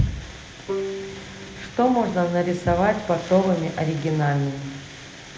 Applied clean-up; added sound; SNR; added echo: none; Bowed string instrument; 15 dB; reverberation time 0.8 s.